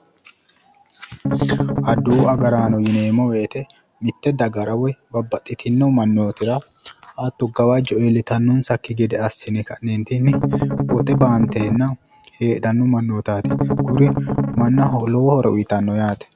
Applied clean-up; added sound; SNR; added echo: none; Strum; 1 dB; none.